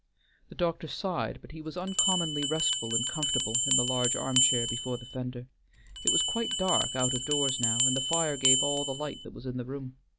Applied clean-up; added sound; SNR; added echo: none; Bell; -5 dB; none.